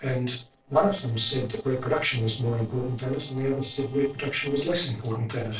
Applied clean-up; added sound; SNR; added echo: neural separator model SepFormer DNS4.